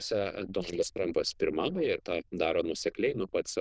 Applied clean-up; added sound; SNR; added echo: neural diffusion model UNIVERSE++.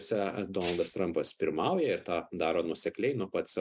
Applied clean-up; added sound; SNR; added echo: none; Rattle (instrument); -1 dB; none.